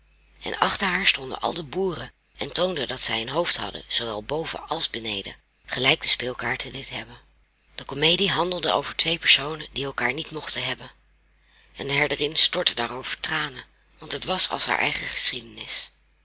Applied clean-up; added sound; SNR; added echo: none; none; none; none.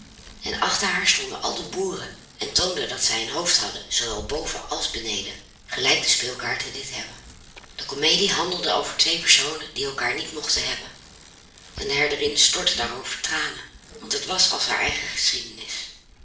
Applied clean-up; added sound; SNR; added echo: none; Bicycle; 20 dB; reverberation time 0.5 s.